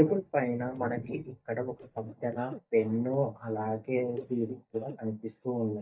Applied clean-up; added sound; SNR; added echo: neural mask model DeepFilterNet 3.